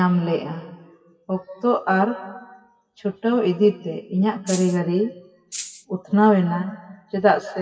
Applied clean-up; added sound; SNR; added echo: classical method WPE with log-MMSE.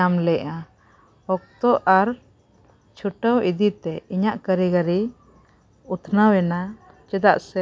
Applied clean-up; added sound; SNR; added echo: none; none; none; none.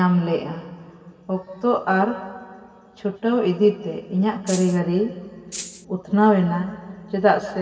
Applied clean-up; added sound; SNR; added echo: none; Rattle (instrument); 11 dB; reverberation time 2.5 s.